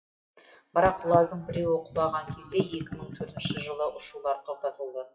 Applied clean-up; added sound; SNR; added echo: classical method WPE with log-MMSE.